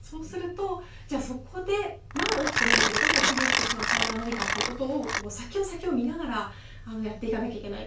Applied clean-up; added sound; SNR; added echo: none; Mechanisms; -2 dB; reverberation time 0.2 s.